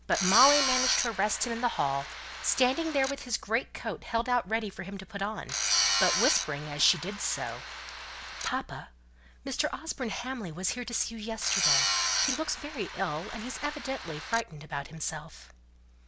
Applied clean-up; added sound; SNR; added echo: none; Tools; 0 dB; none.